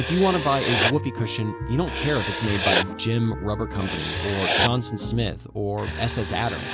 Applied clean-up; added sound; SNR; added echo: none; Writing; 3 dB; none.